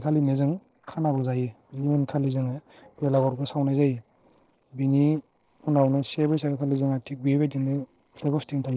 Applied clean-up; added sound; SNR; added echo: neural separator model SepFormer DNS4.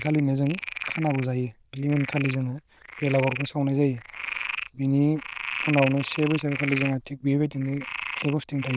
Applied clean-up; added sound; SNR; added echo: neural diffusion model UNIVERSE++.